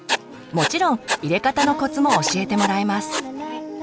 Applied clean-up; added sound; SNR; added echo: none; Writing; 7 dB; none.